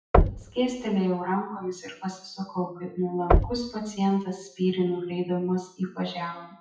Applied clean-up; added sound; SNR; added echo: classical method WPE with log-MMSE.